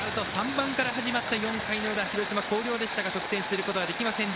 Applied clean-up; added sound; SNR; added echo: none; Water; 5 dB; none.